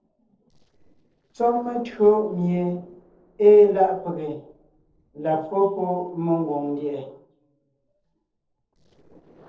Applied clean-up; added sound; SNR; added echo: neural separator model SepFormer DNS4.